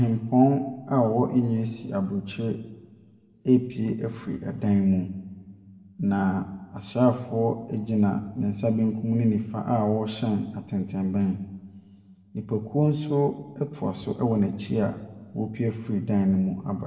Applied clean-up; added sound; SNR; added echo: none; none; none; reverberation time 1.1 s.